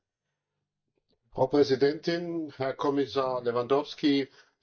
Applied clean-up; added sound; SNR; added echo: neural mask model DeepFilterNet 3.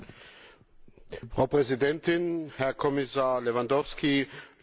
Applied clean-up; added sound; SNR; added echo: none; none; none; none.